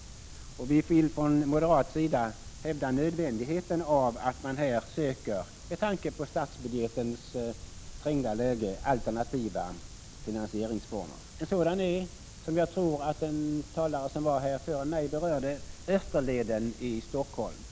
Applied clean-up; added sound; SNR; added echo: none; Bird vocalization, bird call, bird song; 18 dB; none.